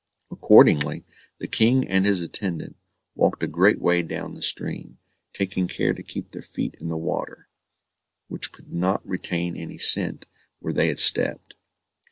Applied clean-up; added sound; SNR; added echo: none; none; none; none.